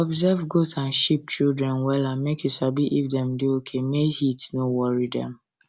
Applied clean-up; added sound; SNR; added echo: none; none; none; none.